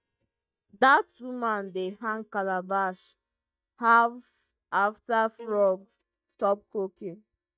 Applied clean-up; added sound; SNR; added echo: neural mask model DeepFilterNet 3.